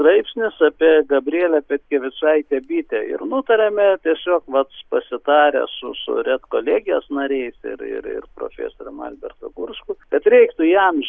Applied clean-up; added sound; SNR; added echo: none; none; none; none.